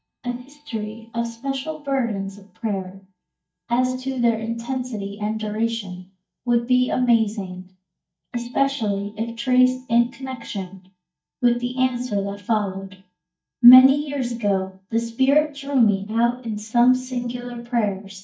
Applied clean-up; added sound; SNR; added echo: neural mask model DeepFilterNet 3.